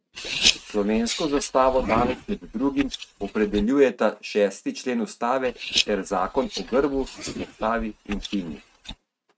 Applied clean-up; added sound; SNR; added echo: neural mask model RNNoise.